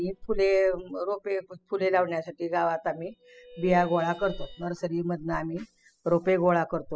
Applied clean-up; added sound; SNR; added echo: classical method spectral subtraction.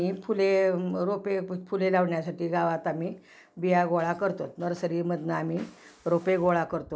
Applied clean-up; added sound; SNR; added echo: none; none; none; none.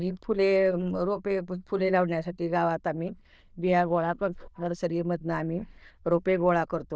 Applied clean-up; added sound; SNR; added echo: neural diffusion model UNIVERSE++.